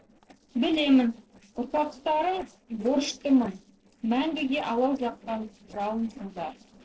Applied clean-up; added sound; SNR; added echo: neural separator model SepFormer DNS4.